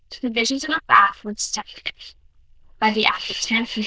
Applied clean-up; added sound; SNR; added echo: neural diffusion model UNIVERSE++.